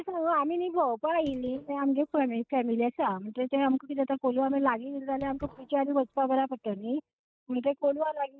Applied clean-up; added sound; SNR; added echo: neural mask model DeepFilterNet 3.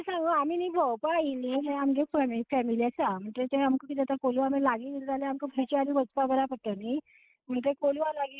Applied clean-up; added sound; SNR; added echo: neural mask model Resemble Enhance denoiser.